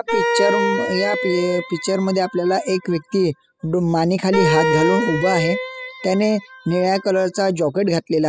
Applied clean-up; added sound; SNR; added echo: classical method spectral subtraction.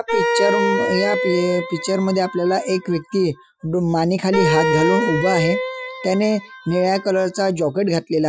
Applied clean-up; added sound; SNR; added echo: classical method Wiener filter.